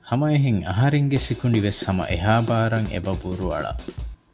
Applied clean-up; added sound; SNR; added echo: none; Drum kit; 12 dB; none.